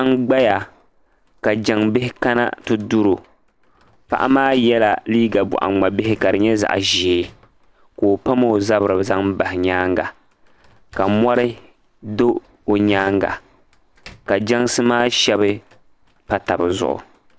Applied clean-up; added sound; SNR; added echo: neural separator model SepFormer DNS4.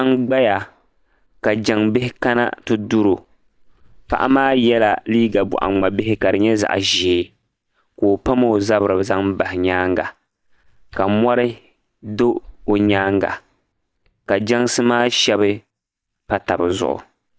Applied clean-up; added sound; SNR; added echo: neural mask model DeepFilterNet 3.